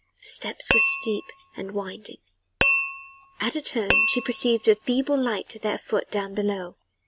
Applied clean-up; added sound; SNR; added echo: none; Glass; -1 dB; none.